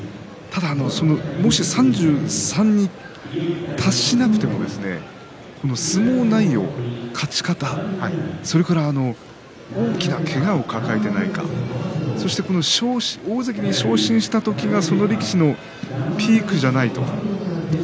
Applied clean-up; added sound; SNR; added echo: none; none; none; none.